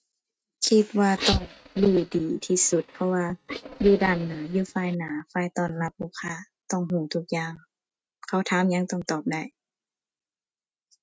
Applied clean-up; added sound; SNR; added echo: neural mask model RNNoise.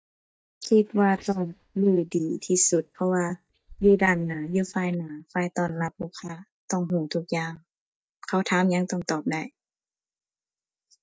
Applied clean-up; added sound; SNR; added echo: neural mask model DeepFilterNet 3.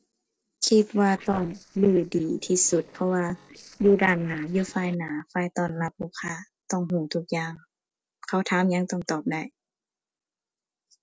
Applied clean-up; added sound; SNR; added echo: neural separator model SepFormer DNS4.